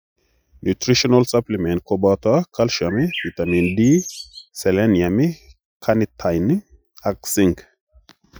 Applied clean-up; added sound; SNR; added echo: classical method Wiener filter.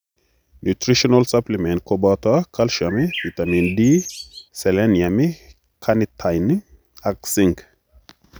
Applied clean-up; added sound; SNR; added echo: none; Bird; 12 dB; none.